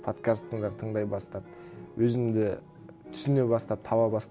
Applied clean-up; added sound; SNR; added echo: none; none; none; none.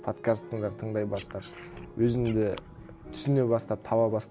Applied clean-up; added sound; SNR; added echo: none; Frog; 17 dB; none.